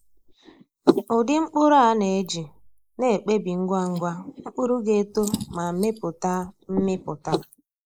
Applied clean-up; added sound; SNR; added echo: neural mask model Resemble Enhance denoiser.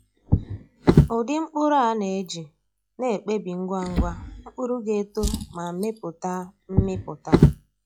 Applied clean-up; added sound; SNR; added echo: classical method log-MMSE.